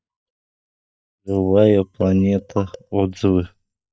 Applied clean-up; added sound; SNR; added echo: neural mask model DeepFilterNet 3.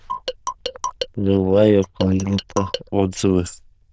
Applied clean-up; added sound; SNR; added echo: neural diffusion model UNIVERSE++.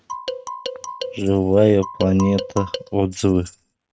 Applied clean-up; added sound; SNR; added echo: neural mask model RNNoise.